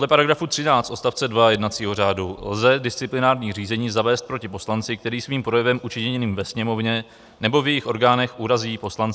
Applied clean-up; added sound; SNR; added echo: none; none; none; none.